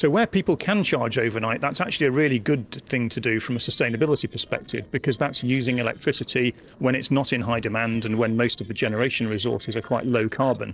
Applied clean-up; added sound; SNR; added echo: neural separator model SepFormer DNS4.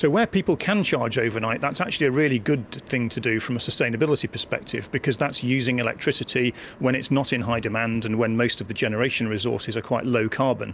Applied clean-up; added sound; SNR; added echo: none; none; none; none.